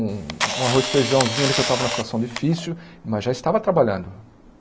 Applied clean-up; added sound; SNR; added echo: none; Camera; 4 dB; none.